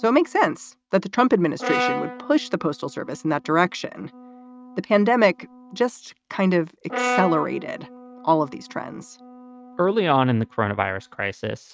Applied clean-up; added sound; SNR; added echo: neural mask model RNNoise.